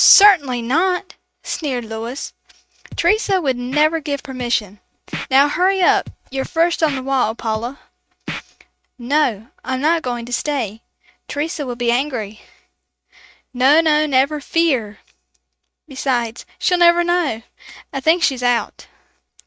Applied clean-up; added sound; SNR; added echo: neural mask model RNNoise.